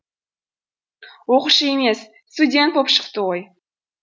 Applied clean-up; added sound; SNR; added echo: none; none; none; none.